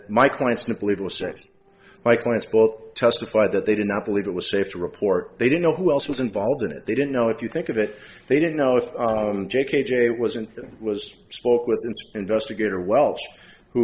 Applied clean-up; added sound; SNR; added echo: neural separator model SepFormer DNS4.